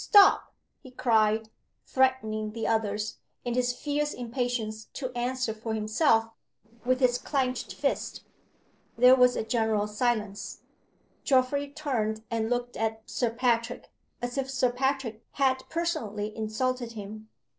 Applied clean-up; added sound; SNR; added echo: neural separator model SepFormer DNS4.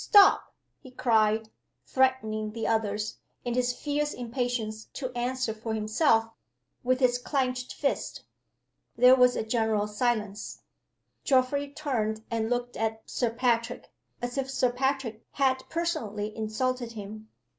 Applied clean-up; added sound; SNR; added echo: none; none; none; none.